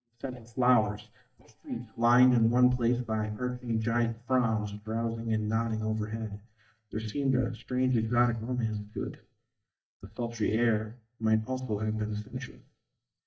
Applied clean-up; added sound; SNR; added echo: neural mask model DeepFilterNet 3.